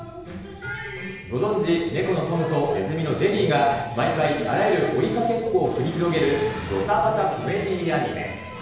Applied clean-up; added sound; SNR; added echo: none; none; none; reverberation time 1.0 s.